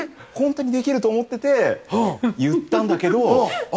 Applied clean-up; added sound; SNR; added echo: none; none; none; none.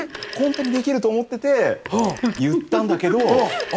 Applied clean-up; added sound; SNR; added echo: none; Telephone; 16 dB; none.